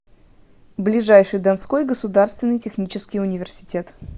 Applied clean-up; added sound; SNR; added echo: none; none; none; none.